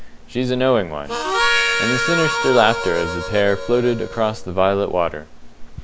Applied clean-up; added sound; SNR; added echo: none; Harmonica; 2 dB; none.